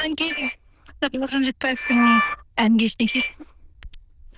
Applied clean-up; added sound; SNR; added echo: neural diffusion model UNIVERSE++.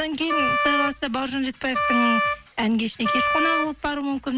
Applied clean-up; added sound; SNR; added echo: none; Wind instrument, woodwind instrument; -1 dB; none.